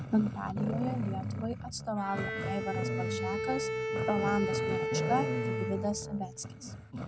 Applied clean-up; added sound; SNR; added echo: none; Growling + Bowed string instrument; -1 dB; none.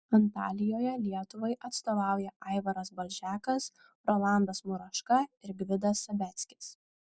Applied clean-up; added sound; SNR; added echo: none; none; none; none.